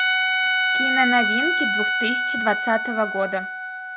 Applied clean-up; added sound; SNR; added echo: none; Trumpet; -3 dB; none.